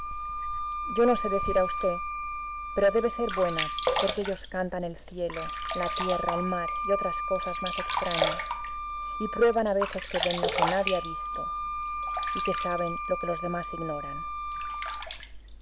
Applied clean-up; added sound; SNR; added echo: none; Wind instrument, woodwind instrument + Sink (filling or washing); 1 dB; none.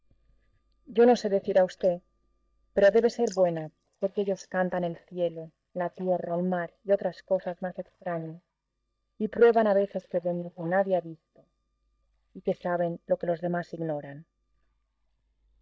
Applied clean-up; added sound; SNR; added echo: neural mask model DeepFilterNet 3.